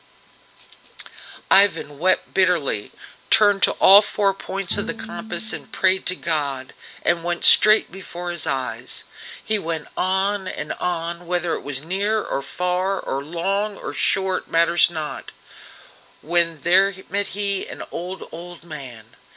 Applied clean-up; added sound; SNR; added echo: none; Bowed string instrument; 16 dB; none.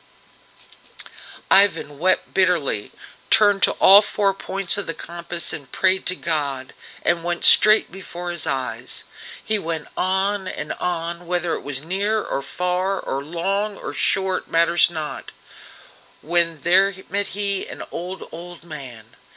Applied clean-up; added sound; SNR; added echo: none; none; none; none.